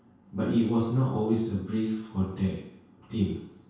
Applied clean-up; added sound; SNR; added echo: none; none; none; reverberation time 0.6 s.